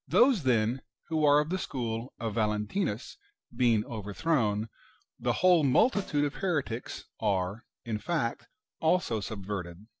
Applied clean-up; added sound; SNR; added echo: neural separator model SepFormer DNS4.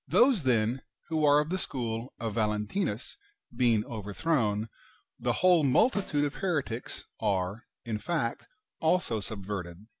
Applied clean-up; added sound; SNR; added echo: none; Snare drum; 17 dB; none.